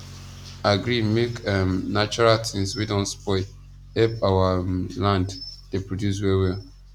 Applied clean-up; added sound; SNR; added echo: none; Piano; 19 dB; none.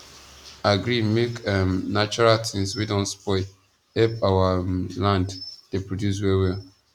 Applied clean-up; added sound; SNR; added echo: none; none; none; none.